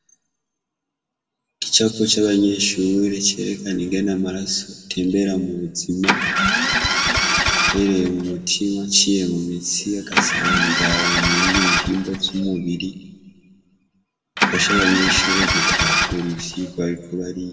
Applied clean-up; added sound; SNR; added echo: none; Engine starting; -3 dB; reverberation time 1.3 s.